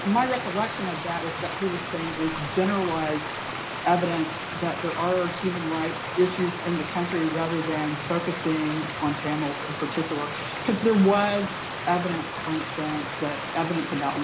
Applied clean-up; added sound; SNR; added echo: none; Stream; 6 dB; reverberation time 0.4 s.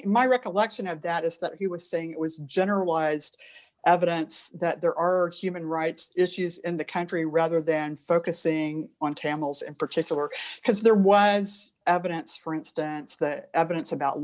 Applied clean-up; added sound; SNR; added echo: none; none; none; none.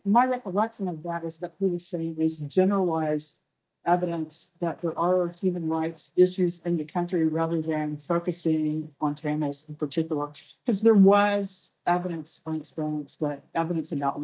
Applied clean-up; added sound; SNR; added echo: neural mask model DeepFilterNet 3.